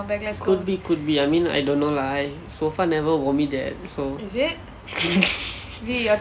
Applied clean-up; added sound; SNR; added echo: none; none; none; none.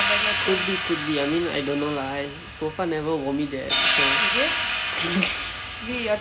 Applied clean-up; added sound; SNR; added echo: none; Hi-hat; -2 dB; none.